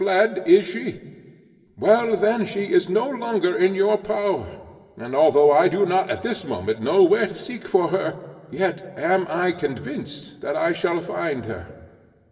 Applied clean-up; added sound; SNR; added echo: none; none; none; reverberation time 1.5 s.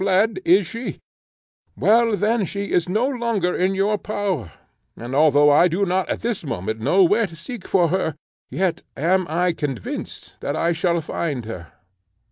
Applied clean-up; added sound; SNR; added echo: none; none; none; none.